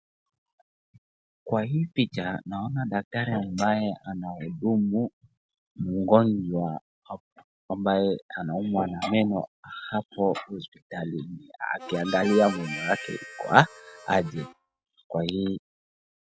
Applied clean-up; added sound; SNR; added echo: none; Harmonica; 12 dB; none.